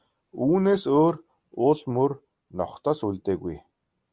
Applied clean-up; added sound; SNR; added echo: none; none; none; none.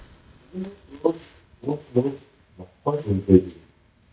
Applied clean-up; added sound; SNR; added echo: neural mask model DeepFilterNet 3.